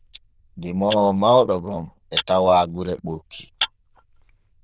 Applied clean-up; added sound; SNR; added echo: neural diffusion model UNIVERSE++.